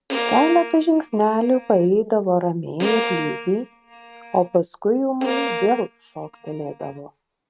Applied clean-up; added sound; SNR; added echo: neural mask model RNNoise.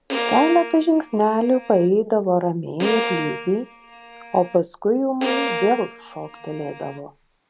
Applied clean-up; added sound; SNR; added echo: none; Bowed string instrument; 8 dB; none.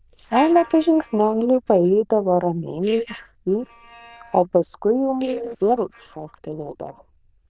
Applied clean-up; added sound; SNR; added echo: neural diffusion model UNIVERSE++.